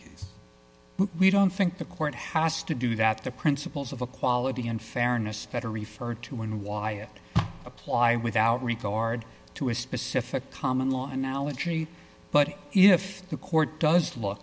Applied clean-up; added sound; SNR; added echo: none; none; none; none.